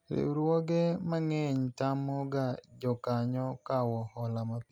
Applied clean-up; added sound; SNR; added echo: none; none; none; none.